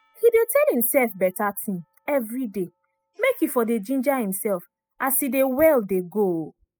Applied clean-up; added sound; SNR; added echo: classical method spectral subtraction.